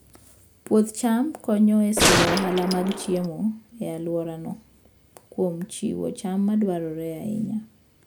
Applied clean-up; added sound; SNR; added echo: none; Gunshot, gunfire; -2 dB; none.